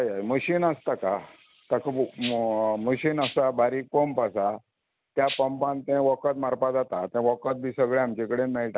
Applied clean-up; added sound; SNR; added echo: none; Rattle (instrument); 7 dB; none.